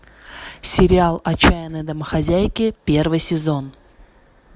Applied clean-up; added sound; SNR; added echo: none; none; none; none.